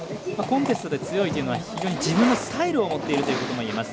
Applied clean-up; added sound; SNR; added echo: none; Fart; 14 dB; none.